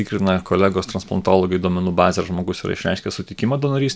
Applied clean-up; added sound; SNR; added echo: none; none; none; none.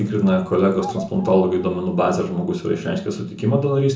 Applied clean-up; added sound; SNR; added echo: none; Bird vocalization, bird call, bird song; 19 dB; reverberation time 0.6 s.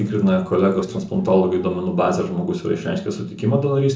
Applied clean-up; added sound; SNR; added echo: neural separator model SepFormer DNS4.